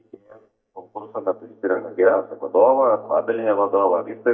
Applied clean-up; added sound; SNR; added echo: neural mask model DeepFilterNet 3.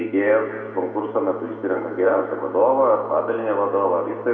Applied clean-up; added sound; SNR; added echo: none; Bowed string instrument; 20 dB; reverberation time 1.9 s.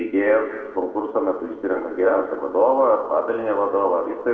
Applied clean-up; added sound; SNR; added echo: neural separator model SepFormer DNS4.